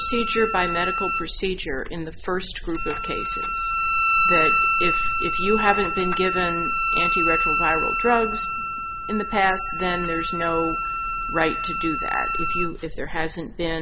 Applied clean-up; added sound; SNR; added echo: none; Wind instrument, woodwind instrument; 0 dB; none.